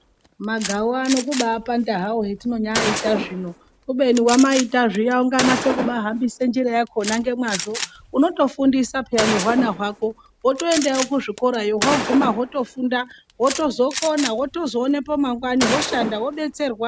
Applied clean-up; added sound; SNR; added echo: none; Gunshot, gunfire; 8 dB; none.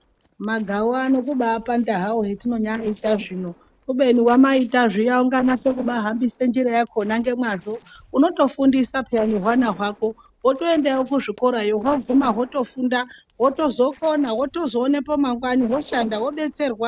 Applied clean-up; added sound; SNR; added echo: neural separator model SepFormer DNS4.